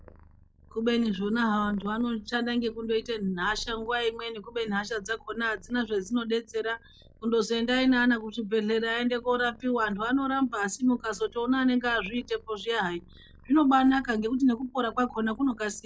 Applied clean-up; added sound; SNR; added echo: classical method log-MMSE.